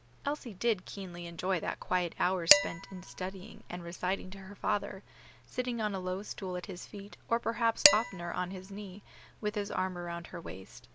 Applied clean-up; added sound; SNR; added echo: none; Dishes, pots, and pans; -1 dB; none.